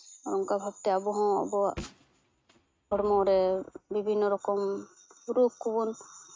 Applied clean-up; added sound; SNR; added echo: neural mask model RNNoise.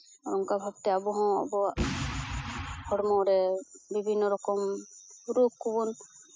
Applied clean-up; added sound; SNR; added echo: classical method spectral subtraction.